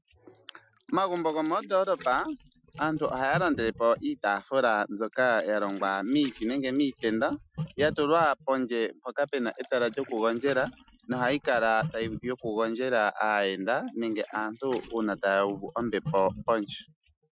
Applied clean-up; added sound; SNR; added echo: classical method Wiener filter.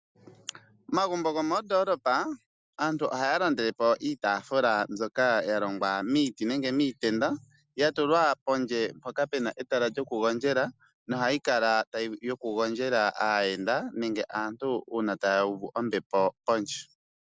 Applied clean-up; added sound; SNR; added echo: none; none; none; none.